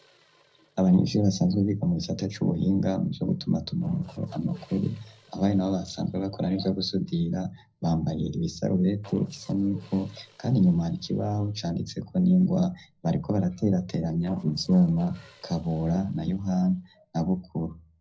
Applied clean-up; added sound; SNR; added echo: neural separator model SepFormer DNS4.